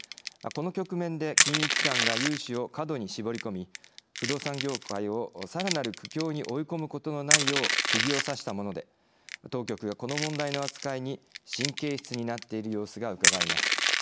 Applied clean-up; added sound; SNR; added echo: none; Crushing; -2 dB; none.